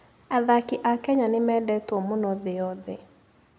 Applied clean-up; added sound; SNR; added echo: none; none; none; none.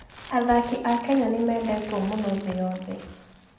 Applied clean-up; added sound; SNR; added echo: none; Crumpling, crinkling; 17 dB; reverberation time 0.7 s.